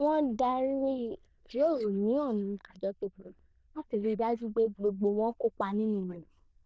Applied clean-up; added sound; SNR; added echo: neural diffusion model UNIVERSE++.